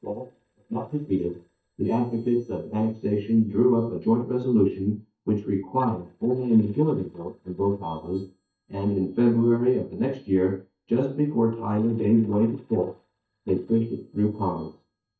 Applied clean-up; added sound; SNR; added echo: neural mask model DeepFilterNet 3.